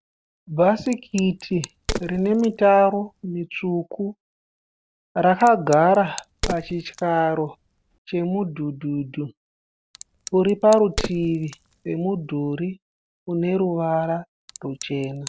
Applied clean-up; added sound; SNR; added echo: none; Crack; 15 dB; none.